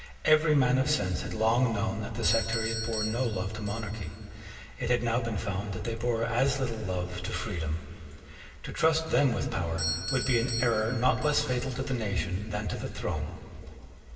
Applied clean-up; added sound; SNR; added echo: none; Doorbell; 13 dB; reverberation time 2.7 s.